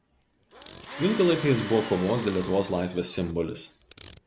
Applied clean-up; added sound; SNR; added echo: none; Ratchet, pawl + Tools; 14 dB; none.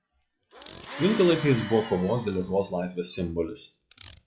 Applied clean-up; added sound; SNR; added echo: classical method log-MMSE.